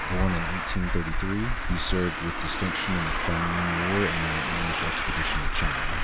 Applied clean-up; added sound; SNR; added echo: none; Traffic noise, roadway noise; -3 dB; none.